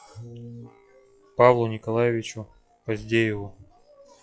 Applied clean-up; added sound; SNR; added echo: classical method log-MMSE.